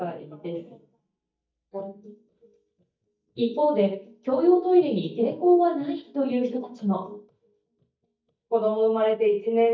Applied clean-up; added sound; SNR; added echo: neural mask model DeepFilterNet 3.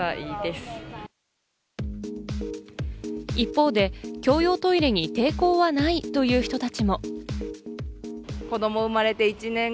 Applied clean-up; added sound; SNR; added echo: none; none; none; none.